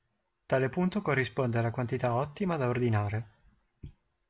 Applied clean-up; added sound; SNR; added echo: none; none; none; none.